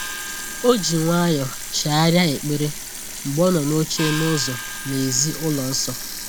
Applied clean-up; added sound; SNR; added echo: none; Gong + Sink (filling or washing) / Water tap, faucet; 9 dB; none.